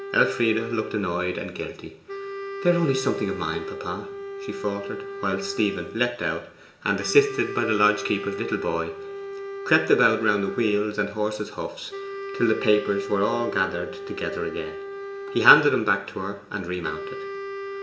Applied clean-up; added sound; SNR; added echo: none; Wind instrument, woodwind instrument; 10 dB; reverberation time 0.8 s.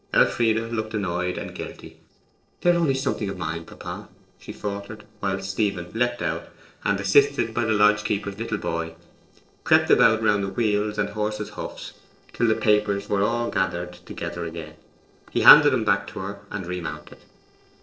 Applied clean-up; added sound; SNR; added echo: neural separator model SepFormer DNS4.